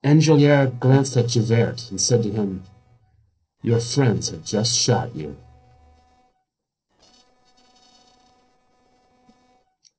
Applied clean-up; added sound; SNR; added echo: neural separator model SepFormer DNS4.